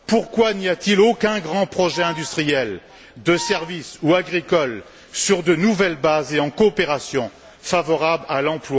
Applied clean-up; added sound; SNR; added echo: none; Wind instrument, woodwind instrument; 15 dB; none.